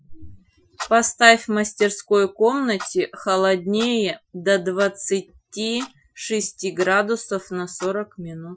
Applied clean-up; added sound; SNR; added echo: classical method Wiener filter.